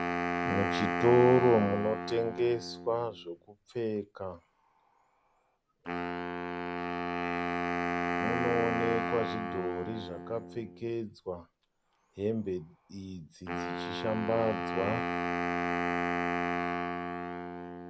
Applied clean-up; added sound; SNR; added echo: none; Wind instrument, woodwind instrument; 2 dB; none.